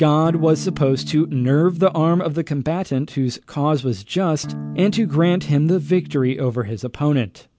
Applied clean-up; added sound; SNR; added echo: none; Electric guitar / Strum; 12 dB; none.